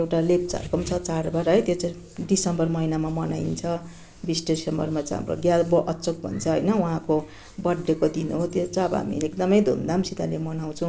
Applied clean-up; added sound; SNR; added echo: none; none; none; none.